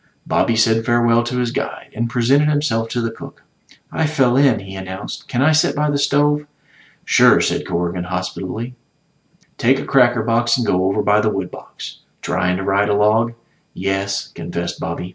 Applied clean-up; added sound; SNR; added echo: none; none; none; none.